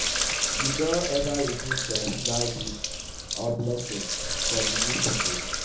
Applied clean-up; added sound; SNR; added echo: none; Sink (filling or washing); -2 dB; reverberation time 0.9 s.